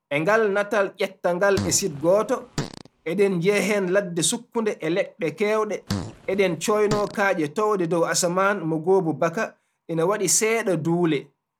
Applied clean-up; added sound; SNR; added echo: none; Fart; 11 dB; none.